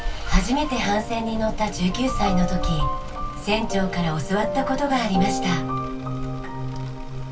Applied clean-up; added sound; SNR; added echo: none; Rain; 5 dB; reverberation time 0.1 s.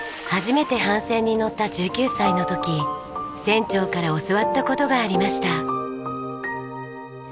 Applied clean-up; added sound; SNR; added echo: none; none; none; none.